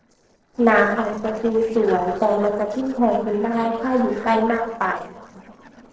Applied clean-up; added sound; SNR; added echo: neural separator model SepFormer DNS4.